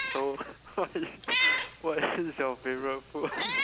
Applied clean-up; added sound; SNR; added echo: none; Meow; 1 dB; none.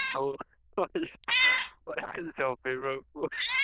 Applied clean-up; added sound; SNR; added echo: neural diffusion model UNIVERSE++.